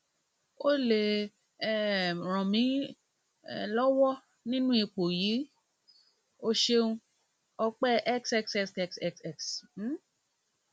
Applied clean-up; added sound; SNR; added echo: none; none; none; none.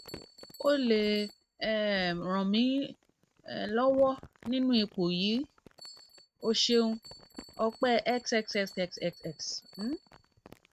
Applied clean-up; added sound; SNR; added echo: neural mask model RNNoise.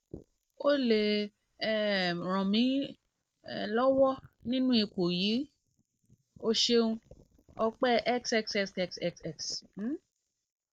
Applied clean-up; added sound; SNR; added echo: neural mask model Resemble Enhance denoiser.